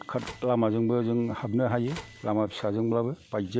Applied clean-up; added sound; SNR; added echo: none; Telephone; 20 dB; none.